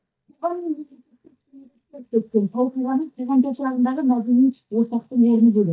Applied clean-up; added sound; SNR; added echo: neural mask model DeepFilterNet 3.